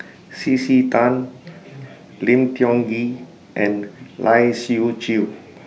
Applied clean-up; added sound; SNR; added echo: none; none; none; none.